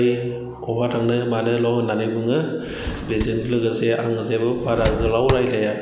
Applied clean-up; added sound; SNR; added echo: none; Drawer open or close; 8 dB; none.